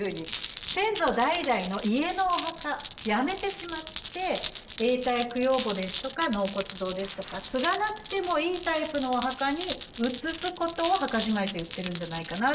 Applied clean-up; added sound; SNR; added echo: none; Glass; 11 dB; none.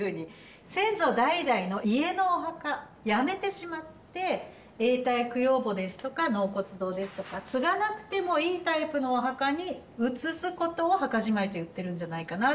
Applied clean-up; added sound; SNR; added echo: none; none; none; none.